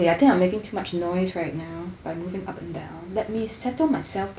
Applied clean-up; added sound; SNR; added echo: none; none; none; none.